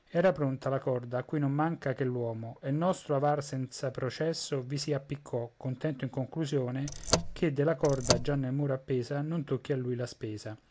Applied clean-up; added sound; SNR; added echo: none; Car; 1 dB; none.